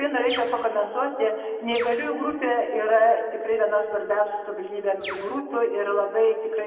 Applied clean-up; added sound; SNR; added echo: none; Bird; 12 dB; reverberation time 2.0 s.